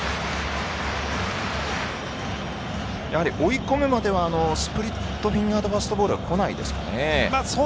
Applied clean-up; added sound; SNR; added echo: none; Musical instrument; 17 dB; none.